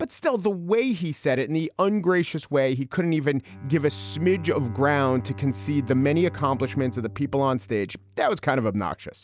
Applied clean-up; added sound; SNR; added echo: none; Bowed string instrument; 17 dB; none.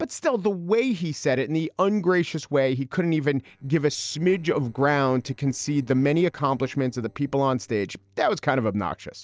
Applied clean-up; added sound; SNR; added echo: neural separator model SepFormer DNS4.